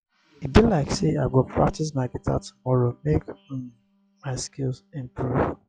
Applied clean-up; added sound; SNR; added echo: classical method log-MMSE.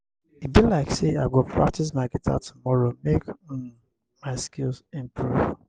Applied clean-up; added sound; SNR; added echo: none; none; none; none.